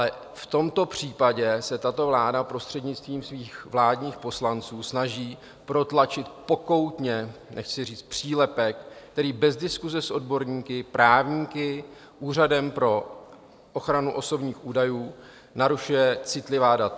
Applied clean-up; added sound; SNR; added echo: none; none; none; none.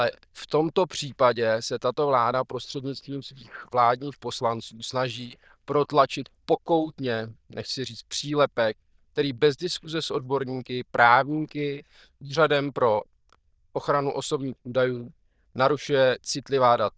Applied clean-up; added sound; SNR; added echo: neural diffusion model UNIVERSE++.